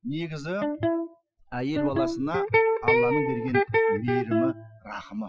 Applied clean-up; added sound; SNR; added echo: classical method Wiener filter.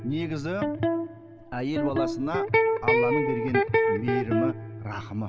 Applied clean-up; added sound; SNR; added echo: none; Electric guitar; -5 dB; none.